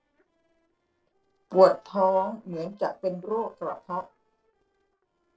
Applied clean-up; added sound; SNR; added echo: neural separator model SepFormer DNS4.